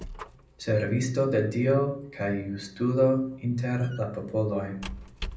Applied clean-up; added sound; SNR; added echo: none; Squeak; 17 dB; reverberation time 0.6 s.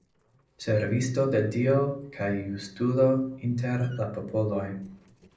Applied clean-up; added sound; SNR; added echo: neural separator model SepFormer DNS4.